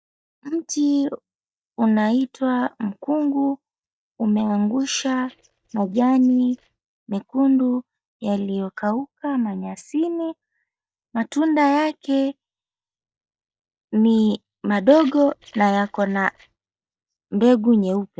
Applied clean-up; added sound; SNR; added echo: neural mask model DeepFilterNet 3.